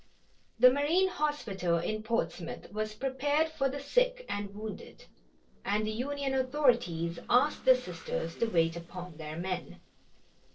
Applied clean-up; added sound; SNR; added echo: neural separator model SepFormer DNS4.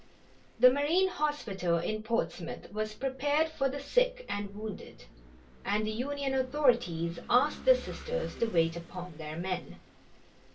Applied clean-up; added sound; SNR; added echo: none; Engine / Vehicle; 19 dB; reverberation time 0.2 s.